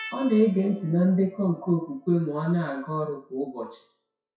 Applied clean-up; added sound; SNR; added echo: classical method WPE with log-MMSE.